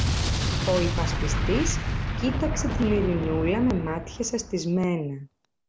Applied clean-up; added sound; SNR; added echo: none; Explosion; 0 dB; none.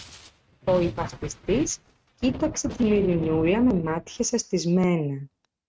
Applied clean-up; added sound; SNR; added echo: neural mask model RNNoise.